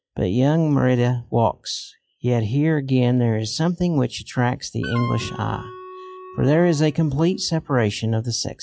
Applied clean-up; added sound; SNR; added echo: classical method log-MMSE.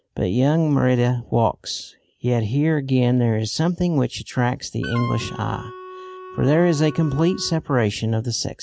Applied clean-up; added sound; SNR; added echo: none; Wind instrument, woodwind instrument; 15 dB; none.